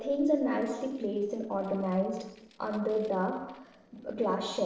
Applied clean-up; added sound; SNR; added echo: neural separator model SepFormer DNS4.